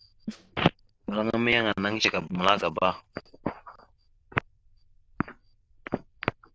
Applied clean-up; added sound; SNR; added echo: neural diffusion model UNIVERSE++.